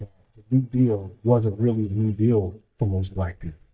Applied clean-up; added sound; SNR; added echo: neural mask model DeepFilterNet 3.